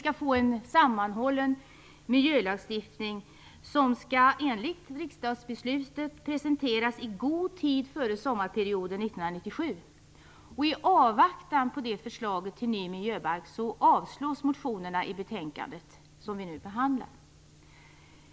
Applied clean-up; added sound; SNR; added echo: none; none; none; none.